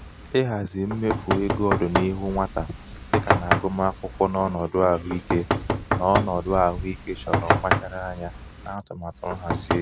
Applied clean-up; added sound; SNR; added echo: none; Chime + Knock; 1 dB; none.